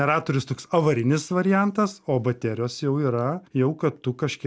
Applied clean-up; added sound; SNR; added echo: none; none; none; none.